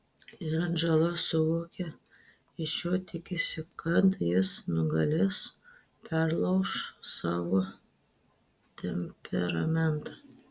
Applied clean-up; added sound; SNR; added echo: none; none; none; none.